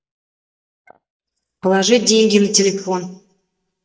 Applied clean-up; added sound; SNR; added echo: neural mask model DeepFilterNet 3.